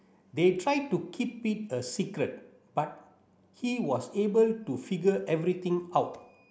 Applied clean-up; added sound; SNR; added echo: none; none; none; none.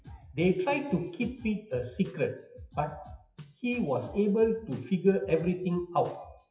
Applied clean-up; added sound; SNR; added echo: classical method WPE with log-MMSE.